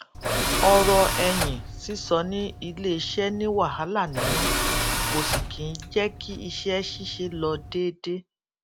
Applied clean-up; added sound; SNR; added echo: none; Tools; 2 dB; none.